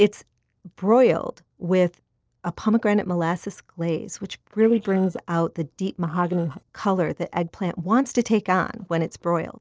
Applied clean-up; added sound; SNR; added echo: neural separator model SepFormer DNS4.